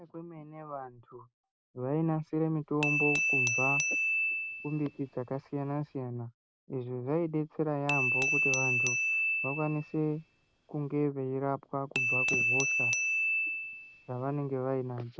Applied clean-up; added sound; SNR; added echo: none; Glass / Bell; -2 dB; none.